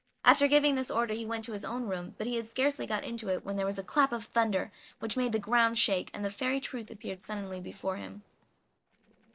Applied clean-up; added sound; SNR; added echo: neural separator model SepFormer DNS4.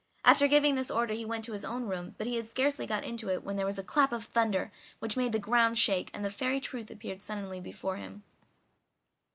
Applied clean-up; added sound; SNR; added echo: none; none; none; none.